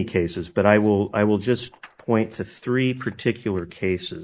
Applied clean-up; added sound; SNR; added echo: neural mask model Resemble Enhance denoiser.